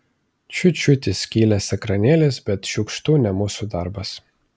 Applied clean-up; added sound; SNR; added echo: none; none; none; none.